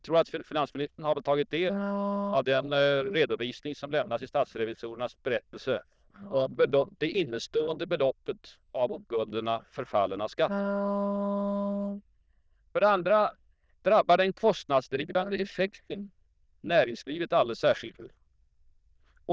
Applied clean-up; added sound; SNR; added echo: neural diffusion model UNIVERSE++.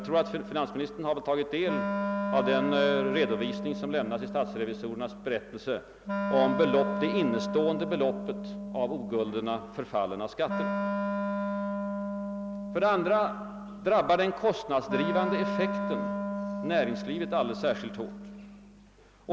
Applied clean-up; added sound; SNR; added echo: none; Wind instrument, woodwind instrument; 4 dB; none.